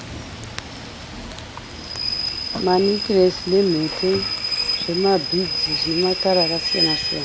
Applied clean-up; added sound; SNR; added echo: none; Rain / Train; 3 dB; none.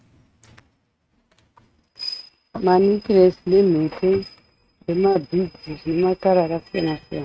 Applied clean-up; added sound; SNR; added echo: neural mask model RNNoise.